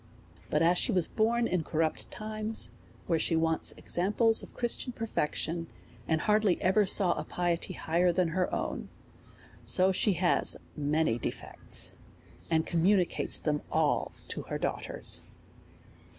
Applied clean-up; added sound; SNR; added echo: none; none; none; none.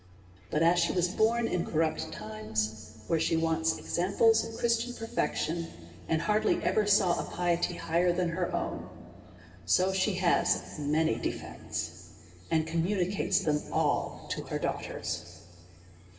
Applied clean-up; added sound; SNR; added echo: none; none; none; reverberation time 2.9 s.